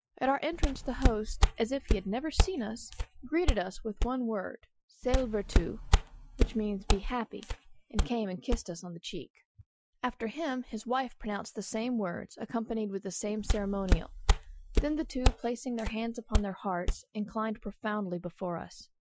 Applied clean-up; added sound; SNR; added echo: classical method Wiener filter.